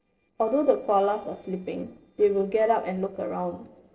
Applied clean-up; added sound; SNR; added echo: neural separator model SepFormer DNS4.